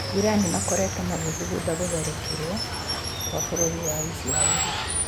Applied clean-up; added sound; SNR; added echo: none; Water; -1 dB; none.